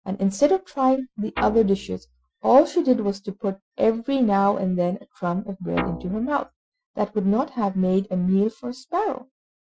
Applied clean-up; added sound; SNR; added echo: classical method Wiener filter.